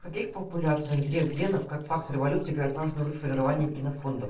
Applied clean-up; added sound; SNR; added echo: neural separator model SepFormer DNS4.